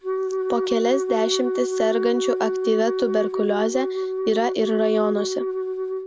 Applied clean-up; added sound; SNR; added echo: none; Wind instrument, woodwind instrument; 1 dB; none.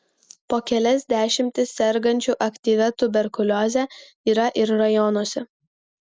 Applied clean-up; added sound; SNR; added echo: none; none; none; none.